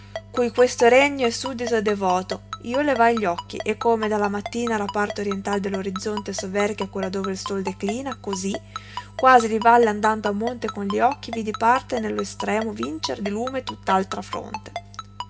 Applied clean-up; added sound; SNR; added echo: none; Ringtone; 13 dB; reverberation time 0.3 s.